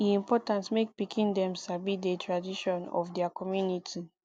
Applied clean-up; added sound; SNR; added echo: none; none; none; none.